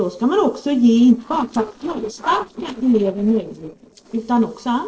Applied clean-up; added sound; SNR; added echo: neural separator model SepFormer DNS4.